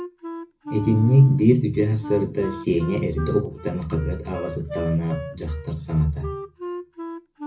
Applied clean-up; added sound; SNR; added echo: none; Wind instrument, woodwind instrument; 12 dB; reverberation time 0.4 s.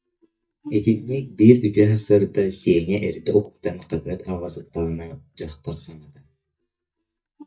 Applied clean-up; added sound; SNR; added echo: neural mask model DeepFilterNet 3.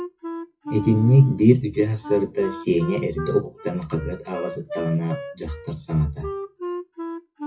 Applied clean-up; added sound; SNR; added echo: classical method WPE with log-MMSE.